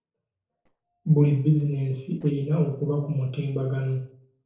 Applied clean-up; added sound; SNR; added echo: neural separator model SepFormer DNS4.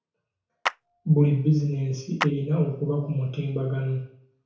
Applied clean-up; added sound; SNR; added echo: none; Clapping; 11 dB; reverberation time 0.6 s.